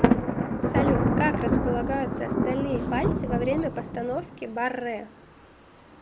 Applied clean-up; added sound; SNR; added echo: none; Thunder; -4 dB; none.